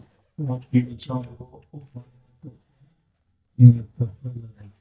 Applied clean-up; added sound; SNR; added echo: neural mask model DeepFilterNet 3.